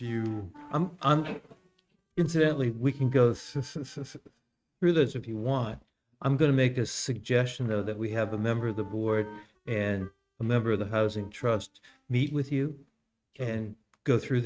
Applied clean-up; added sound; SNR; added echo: neural mask model RNNoise.